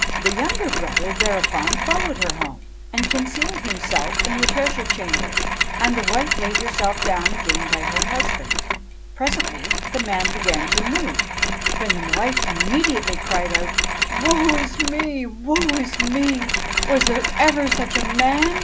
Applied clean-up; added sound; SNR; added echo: none; Mechanisms; -2 dB; none.